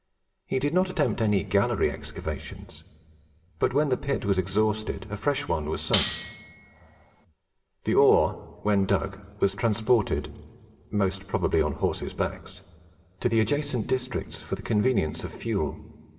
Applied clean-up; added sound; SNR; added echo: none; Cutlery, silverware; -3 dB; reverberation time 1.6 s.